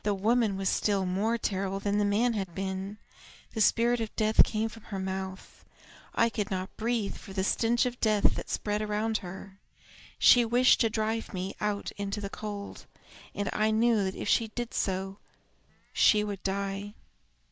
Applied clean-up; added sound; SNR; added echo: neural mask model Resemble Enhance denoiser.